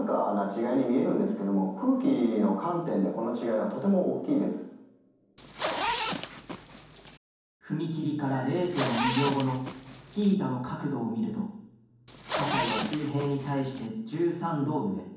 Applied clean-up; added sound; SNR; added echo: none; Zipper (clothing); 4 dB; reverberation time 1.2 s.